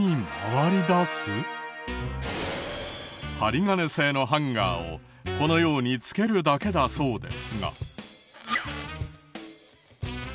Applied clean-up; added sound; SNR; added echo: none; none; none; none.